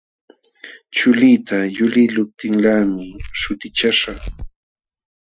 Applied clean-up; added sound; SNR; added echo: classical method Wiener filter.